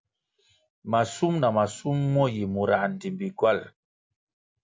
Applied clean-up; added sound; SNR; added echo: none; none; none; none.